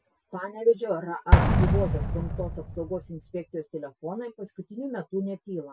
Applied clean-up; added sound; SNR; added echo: none; Explosion; -4 dB; none.